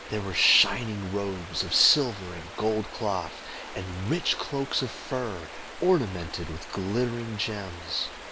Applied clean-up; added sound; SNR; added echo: none; Stream; 13 dB; none.